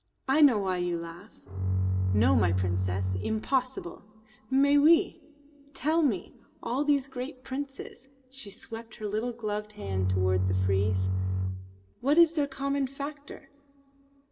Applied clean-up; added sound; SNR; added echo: none; Bowed string instrument; -2 dB; reverberation time 0.6 s.